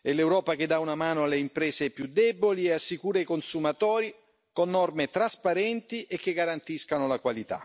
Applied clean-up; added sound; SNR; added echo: none; none; none; none.